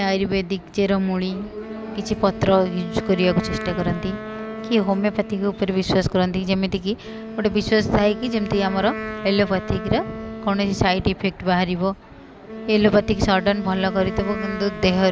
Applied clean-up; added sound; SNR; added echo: none; Wind instrument, woodwind instrument; 12 dB; none.